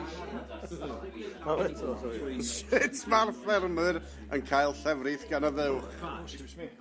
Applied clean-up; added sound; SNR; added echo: none; Musical instrument; 16 dB; none.